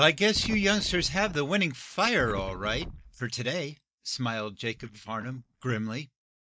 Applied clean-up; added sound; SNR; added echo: neural mask model DeepFilterNet 3.